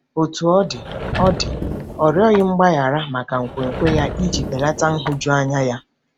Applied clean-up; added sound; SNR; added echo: none; Sliding door / Wood; 8 dB; none.